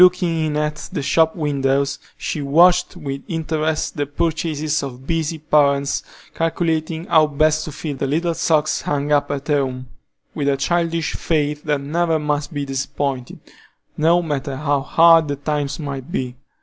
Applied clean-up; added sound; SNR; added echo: none; none; none; none.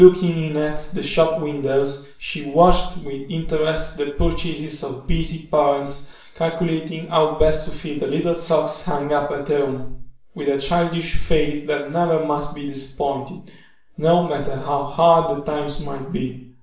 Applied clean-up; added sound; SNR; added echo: none; none; none; reverberation time 0.6 s.